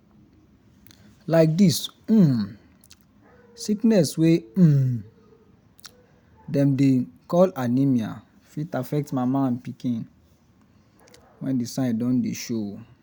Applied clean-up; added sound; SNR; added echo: none; none; none; none.